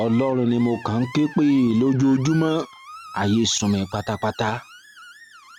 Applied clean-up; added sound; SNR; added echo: none; Screech; 20 dB; none.